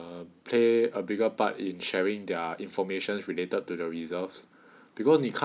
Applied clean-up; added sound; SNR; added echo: none; none; none; none.